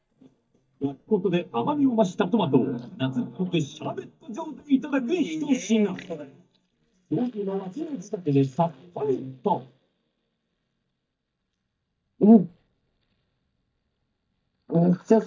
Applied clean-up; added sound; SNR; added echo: neural mask model DeepFilterNet 3.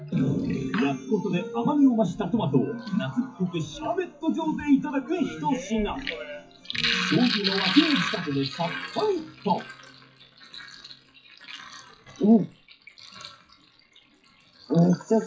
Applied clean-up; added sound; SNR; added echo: classical method WPE with log-MMSE.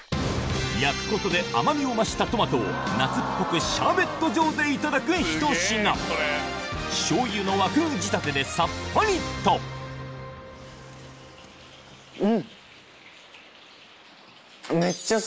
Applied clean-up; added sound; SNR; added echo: none; none; none; none.